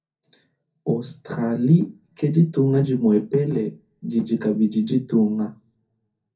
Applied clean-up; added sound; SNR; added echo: none; none; none; reverberation time 0.3 s.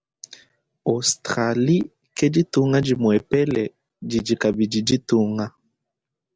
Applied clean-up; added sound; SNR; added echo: none; none; none; none.